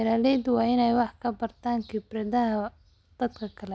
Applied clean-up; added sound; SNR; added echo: none; none; none; none.